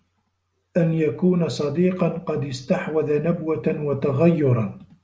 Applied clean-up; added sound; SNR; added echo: none; none; none; none.